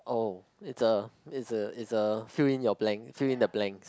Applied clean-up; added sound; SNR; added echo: none; none; none; none.